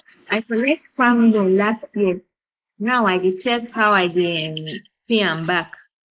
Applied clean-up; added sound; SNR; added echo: neural mask model Resemble Enhance denoiser.